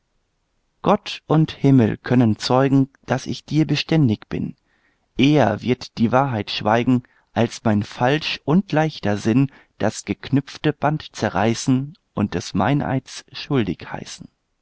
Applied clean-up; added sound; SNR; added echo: none; none; none; none.